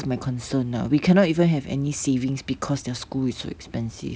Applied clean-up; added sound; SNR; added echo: none; none; none; none.